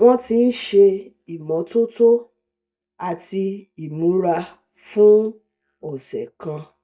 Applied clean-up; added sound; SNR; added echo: neural mask model DeepFilterNet 3.